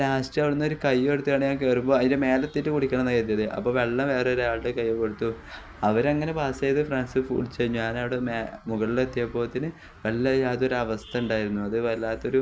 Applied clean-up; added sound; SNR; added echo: none; none; none; none.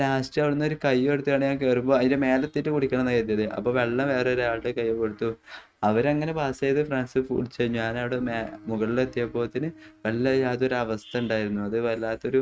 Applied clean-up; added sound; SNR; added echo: neural mask model RNNoise.